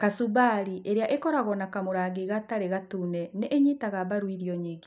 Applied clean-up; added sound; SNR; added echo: none; none; none; none.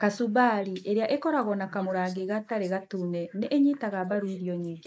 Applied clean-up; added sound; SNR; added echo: neural mask model Resemble Enhance denoiser.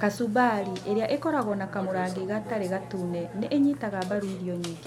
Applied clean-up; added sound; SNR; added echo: none; Burping, eructation; 13 dB; none.